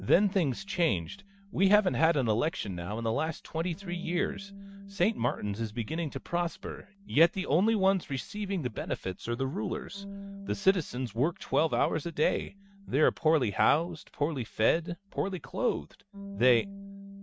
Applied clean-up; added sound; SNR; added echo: neural mask model RNNoise.